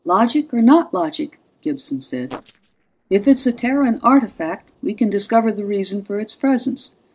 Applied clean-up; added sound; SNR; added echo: neural separator model SepFormer DNS4.